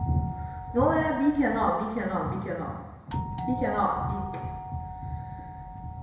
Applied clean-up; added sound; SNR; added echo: none; Doorbell; 10 dB; reverberation time 1.0 s.